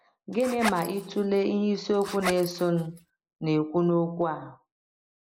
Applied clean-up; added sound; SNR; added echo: neural mask model Resemble Enhance denoiser.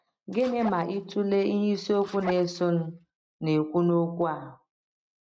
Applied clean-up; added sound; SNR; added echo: neural mask model RNNoise.